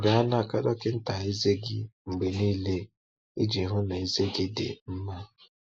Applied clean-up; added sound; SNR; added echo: neural mask model Resemble Enhance denoiser.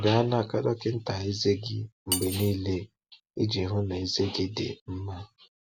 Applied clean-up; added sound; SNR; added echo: none; Cutlery, silverware; 10 dB; none.